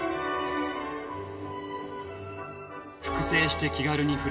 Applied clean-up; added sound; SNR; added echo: none; Piano; 19 dB; reverberation time 2.3 s.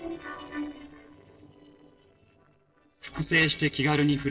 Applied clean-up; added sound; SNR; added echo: neural separator model SepFormer DNS4.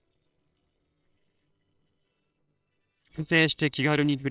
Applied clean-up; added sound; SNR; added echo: neural separator model SepFormer WHAMR!.